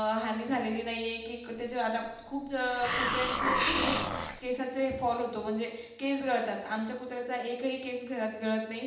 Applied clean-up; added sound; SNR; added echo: none; Hiss; -1 dB; reverberation time 0.8 s.